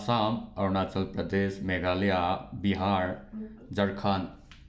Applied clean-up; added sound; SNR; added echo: none; none; none; none.